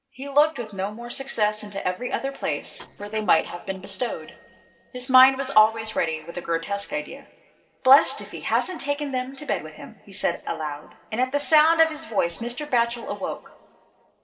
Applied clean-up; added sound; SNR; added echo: neural separator model SepFormer DNS4.